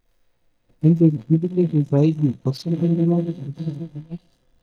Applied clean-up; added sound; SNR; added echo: neural mask model DeepFilterNet 3.